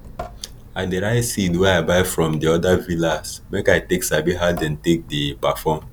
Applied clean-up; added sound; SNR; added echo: none; Drip / Sink (filling or washing) / Water tap, faucet; 17 dB; none.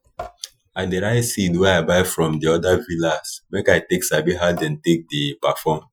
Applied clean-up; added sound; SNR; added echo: classical method Wiener filter.